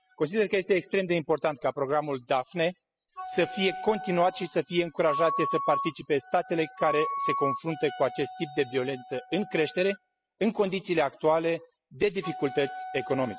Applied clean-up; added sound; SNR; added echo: classical method spectral subtraction.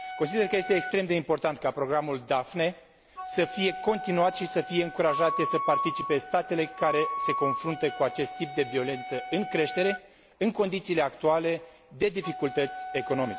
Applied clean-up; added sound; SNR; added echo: none; Wind instrument, woodwind instrument; 8 dB; none.